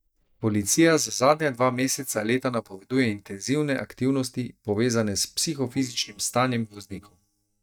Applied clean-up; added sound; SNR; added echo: neural mask model DeepFilterNet 3.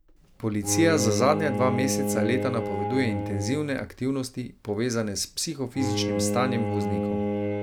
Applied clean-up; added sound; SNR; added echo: none; Bowed string instrument; 2 dB; none.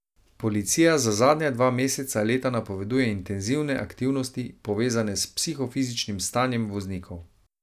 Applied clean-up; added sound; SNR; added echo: none; none; none; none.